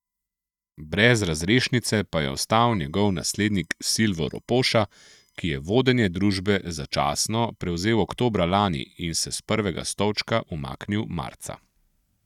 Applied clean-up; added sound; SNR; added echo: neural mask model DeepFilterNet 3.